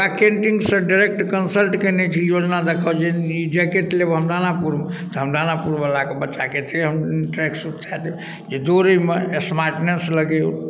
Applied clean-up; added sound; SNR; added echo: none; none; none; none.